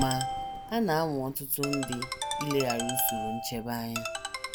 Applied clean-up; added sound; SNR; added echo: none; Ringtone; 3 dB; none.